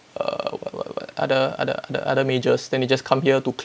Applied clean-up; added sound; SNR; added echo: none; none; none; none.